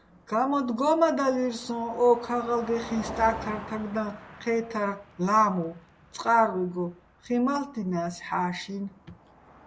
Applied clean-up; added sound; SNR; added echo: none; Car passing by; 17 dB; none.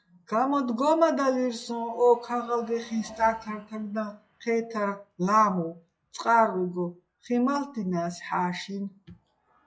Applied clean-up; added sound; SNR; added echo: classical method log-MMSE.